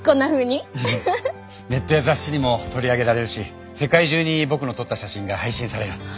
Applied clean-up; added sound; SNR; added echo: none; none; none; none.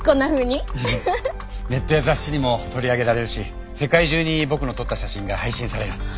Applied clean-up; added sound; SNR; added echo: none; Computer keyboard; 9 dB; none.